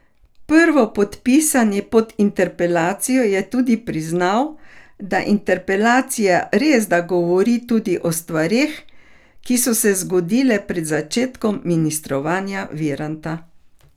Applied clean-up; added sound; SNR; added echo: none; none; none; none.